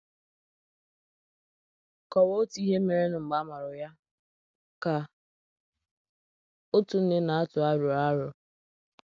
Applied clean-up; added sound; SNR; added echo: none; none; none; none.